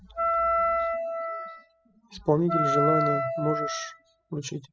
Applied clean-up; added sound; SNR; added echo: classical method spectral subtraction.